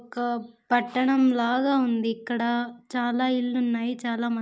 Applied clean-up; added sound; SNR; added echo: none; none; none; none.